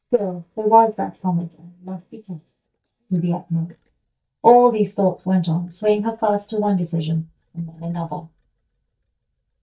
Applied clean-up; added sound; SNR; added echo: neural mask model DeepFilterNet 3.